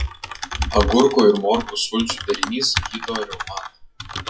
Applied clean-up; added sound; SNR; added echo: classical method WPE with log-MMSE.